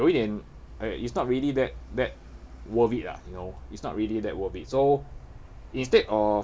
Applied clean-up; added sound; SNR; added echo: none; none; none; none.